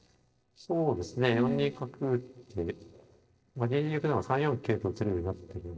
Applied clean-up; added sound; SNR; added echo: neural separator model SepFormer DNS4.